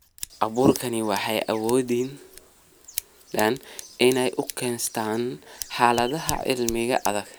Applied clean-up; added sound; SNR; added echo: none; Scissors; 15 dB; none.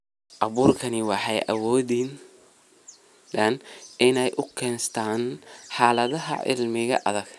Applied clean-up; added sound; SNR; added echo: none; none; none; none.